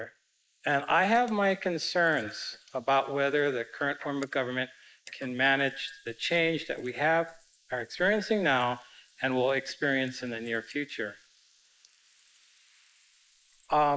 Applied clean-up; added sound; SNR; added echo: neural mask model Resemble Enhance denoiser.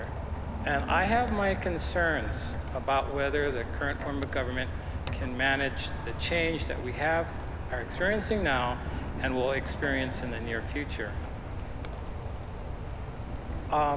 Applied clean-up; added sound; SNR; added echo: none; Rain; 3 dB; none.